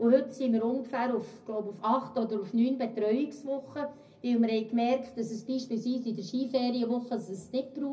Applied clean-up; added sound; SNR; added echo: none; none; none; reverberation time 0.4 s.